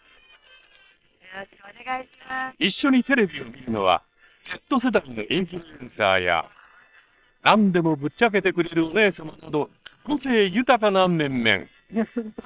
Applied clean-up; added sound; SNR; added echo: neural separator model SepFormer WHAM!.